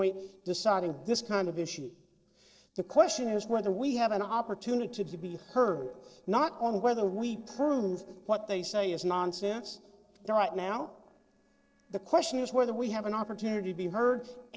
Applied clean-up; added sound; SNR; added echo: neural separator model SepFormer DNS4.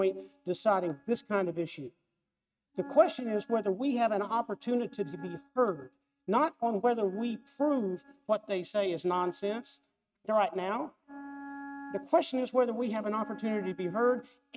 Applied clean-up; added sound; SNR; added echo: neural mask model RNNoise.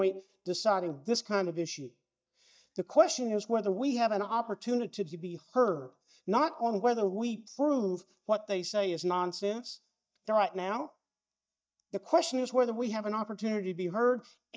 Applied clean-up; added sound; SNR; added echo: neural mask model DeepFilterNet 3.